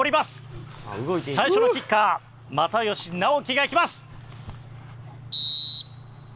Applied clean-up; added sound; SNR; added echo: none; none; none; none.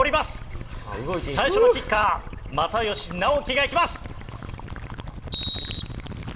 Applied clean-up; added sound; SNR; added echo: none; Gurgling / Liquid; 10 dB; reverberation time 1.1 s.